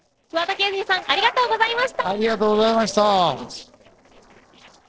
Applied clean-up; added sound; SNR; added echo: neural separator model SepFormer DNS4.